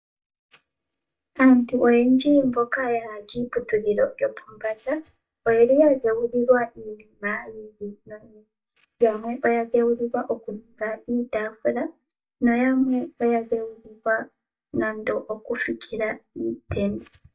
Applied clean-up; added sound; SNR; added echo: neural mask model DeepFilterNet 3.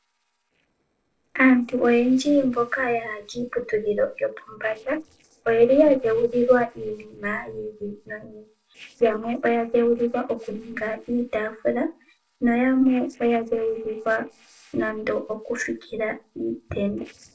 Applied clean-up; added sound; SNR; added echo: neural separator model SepFormer DNS4.